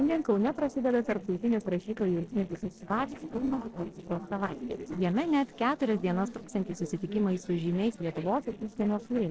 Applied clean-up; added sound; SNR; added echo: neural separator model SepFormer DNS4.